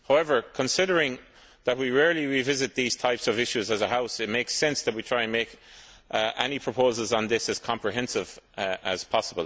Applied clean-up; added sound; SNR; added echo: none; none; none; none.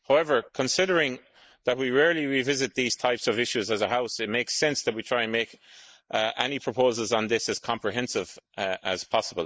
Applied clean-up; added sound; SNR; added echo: neural mask model Resemble Enhance denoiser.